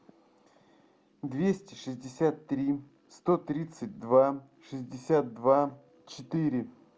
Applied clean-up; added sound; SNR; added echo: none; none; none; none.